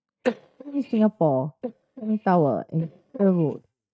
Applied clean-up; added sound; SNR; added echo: neural mask model DeepFilterNet 3.